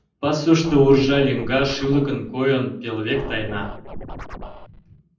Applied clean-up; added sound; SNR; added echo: none; Scratching (performance technique); 12 dB; reverberation time 0.6 s.